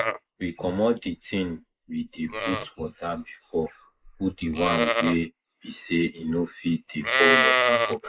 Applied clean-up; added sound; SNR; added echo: neural mask model Resemble Enhance denoiser.